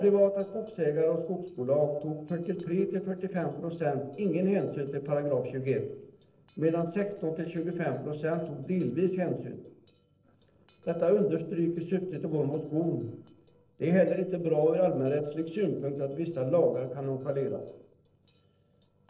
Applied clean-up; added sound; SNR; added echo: neural separator model SepFormer DNS4.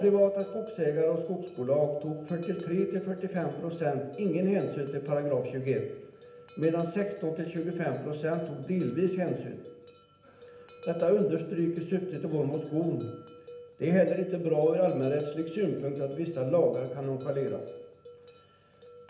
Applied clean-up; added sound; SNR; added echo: none; Bell; 19 dB; reverberation time 0.8 s.